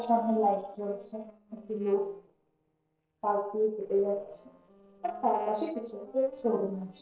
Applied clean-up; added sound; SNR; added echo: neural separator model SepFormer DNS4.